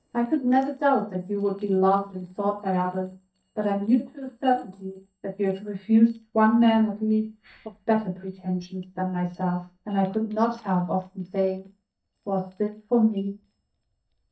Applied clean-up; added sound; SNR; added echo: neural mask model DeepFilterNet 3.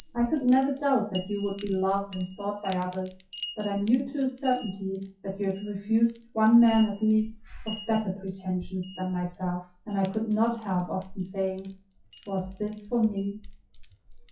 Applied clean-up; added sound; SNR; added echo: classical method WPE with log-MMSE.